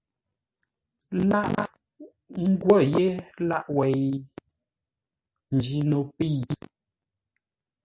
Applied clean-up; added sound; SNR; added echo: none; none; none; none.